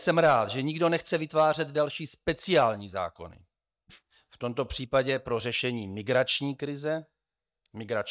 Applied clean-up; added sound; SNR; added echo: neural mask model DeepFilterNet 3.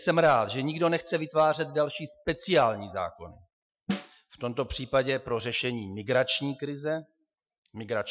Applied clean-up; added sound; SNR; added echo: classical method Wiener filter.